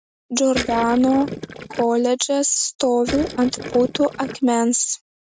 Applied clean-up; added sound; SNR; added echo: neural mask model RNNoise.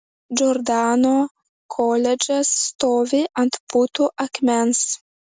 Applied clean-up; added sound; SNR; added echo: none; none; none; none.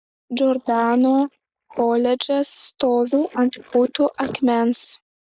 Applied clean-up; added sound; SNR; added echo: neural mask model Resemble Enhance denoiser.